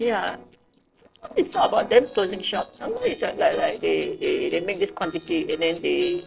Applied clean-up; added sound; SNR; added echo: neural separator model SepFormer DNS4.